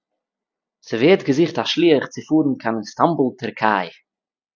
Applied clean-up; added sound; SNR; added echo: none; none; none; none.